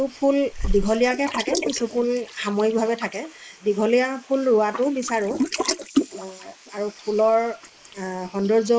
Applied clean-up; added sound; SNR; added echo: neural mask model Resemble Enhance denoiser.